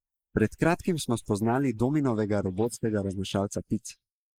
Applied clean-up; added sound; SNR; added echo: neural mask model Resemble Enhance denoiser.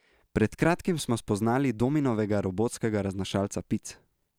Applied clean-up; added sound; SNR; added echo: none; none; none; none.